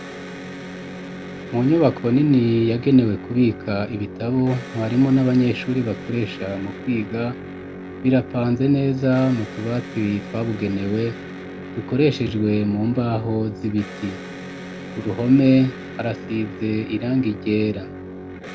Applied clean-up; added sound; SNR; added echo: none; Electric guitar; 12 dB; none.